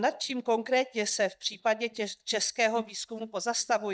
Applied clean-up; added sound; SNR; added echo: neural mask model DeepFilterNet 3.